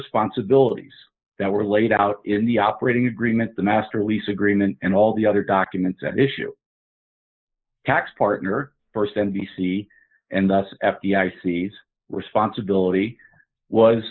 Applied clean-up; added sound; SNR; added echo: neural mask model Resemble Enhance denoiser.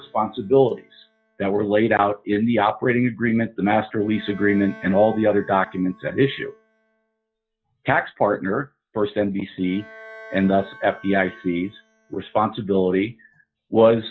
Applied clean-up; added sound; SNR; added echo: classical method log-MMSE.